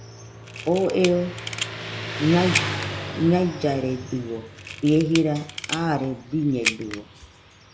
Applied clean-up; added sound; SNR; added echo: none; Motorcycle + Camera; 7 dB; none.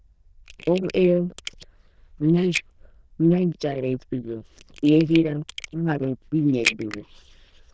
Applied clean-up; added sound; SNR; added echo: neural diffusion model UNIVERSE++.